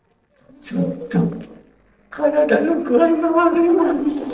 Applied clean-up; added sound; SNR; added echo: neural separator model SepFormer DNS4.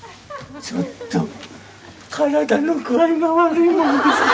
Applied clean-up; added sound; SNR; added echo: none; none; none; none.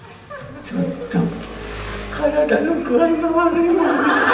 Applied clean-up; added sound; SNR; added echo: none; Engine; 16 dB; reverberation time 0.8 s.